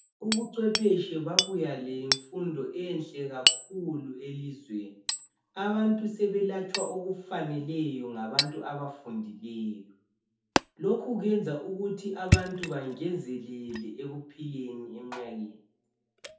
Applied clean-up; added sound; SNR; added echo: none; Hammer; 2 dB; reverberation time 0.5 s.